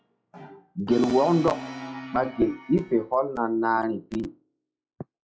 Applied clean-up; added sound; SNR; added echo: classical method log-MMSE.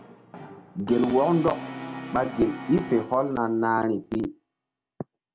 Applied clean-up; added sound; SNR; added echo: none; Brass instrument; 13 dB; none.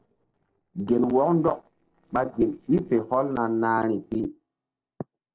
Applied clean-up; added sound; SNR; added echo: neural separator model SepFormer DNS4.